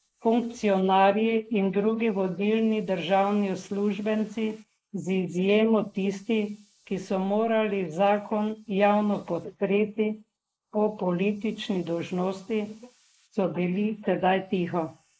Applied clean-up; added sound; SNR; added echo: neural mask model Resemble Enhance denoiser.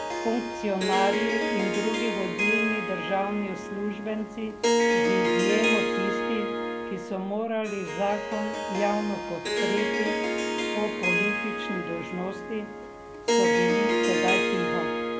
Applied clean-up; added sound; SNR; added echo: none; Harp; -4 dB; none.